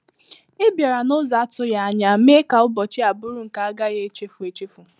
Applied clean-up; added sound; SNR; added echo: none; none; none; none.